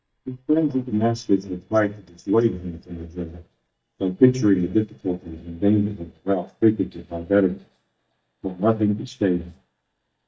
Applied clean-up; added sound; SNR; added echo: neural mask model DeepFilterNet 3.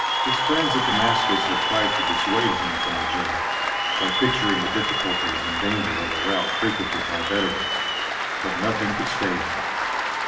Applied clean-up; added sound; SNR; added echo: none; Applause / Cheering; -4 dB; reverberation time 0.7 s.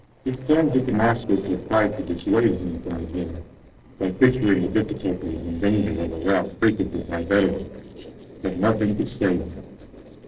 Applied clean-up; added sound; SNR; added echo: neural separator model SepFormer DNS4.